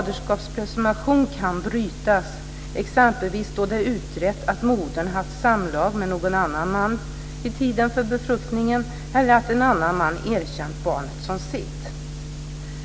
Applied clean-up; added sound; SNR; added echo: none; none; none; none.